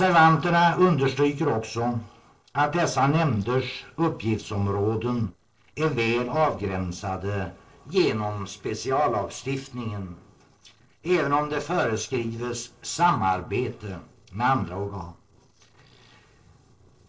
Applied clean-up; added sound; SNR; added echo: neural separator model SepFormer DNS4.